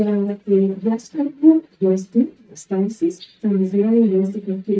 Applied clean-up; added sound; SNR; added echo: neural mask model DeepFilterNet 3.